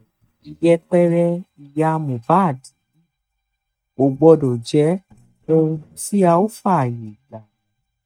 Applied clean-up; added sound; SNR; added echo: neural mask model DeepFilterNet 3.